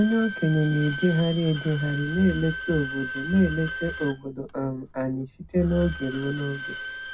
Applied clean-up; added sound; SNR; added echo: none; Bowed string instrument; 9 dB; reverberation time 0.4 s.